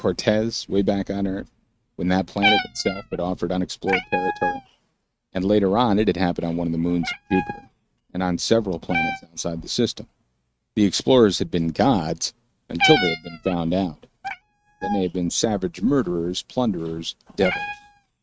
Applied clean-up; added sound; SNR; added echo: neural mask model RNNoise.